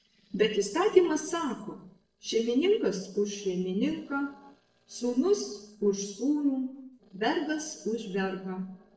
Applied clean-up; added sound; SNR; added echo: neural separator model SepFormer DNS4.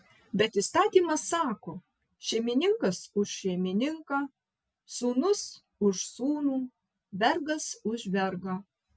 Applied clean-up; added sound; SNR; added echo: none; none; none; none.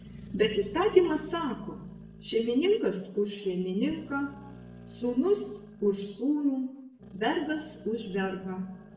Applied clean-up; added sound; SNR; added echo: none; Growling; 18 dB; reverberation time 0.7 s.